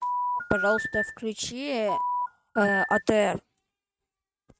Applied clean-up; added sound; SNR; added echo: neural mask model RNNoise.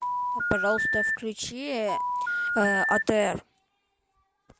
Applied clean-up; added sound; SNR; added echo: none; Telephone; -2 dB; none.